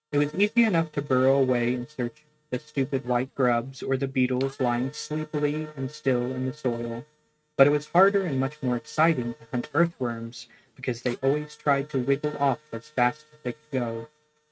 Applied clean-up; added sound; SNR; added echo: neural mask model RNNoise.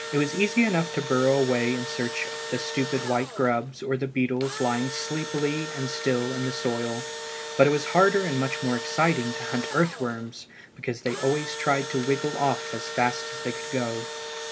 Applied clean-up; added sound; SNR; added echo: none; Engine / Drill; 9 dB; none.